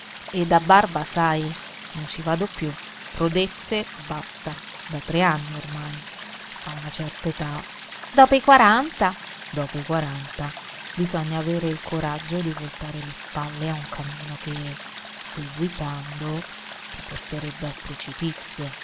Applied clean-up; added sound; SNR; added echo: none; Stream; 12 dB; none.